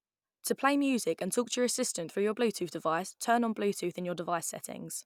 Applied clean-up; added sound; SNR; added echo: none; none; none; none.